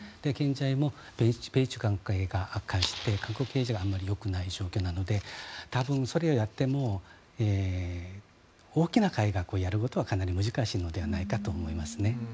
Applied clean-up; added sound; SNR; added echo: none; Fire; 11 dB; none.